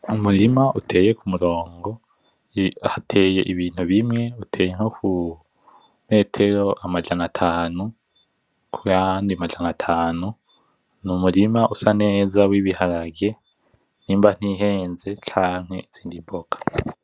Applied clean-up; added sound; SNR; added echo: none; none; none; none.